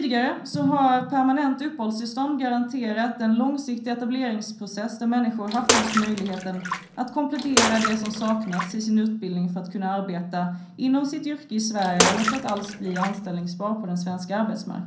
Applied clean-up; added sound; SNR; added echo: none; Bathtub (filling or washing) / Water / Splash, splatter; 2 dB; reverberation time 0.6 s.